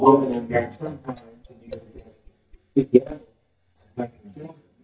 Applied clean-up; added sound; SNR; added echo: neural mask model DeepFilterNet 3.